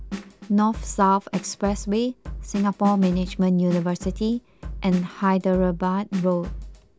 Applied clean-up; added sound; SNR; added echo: none; Drum kit; 12 dB; none.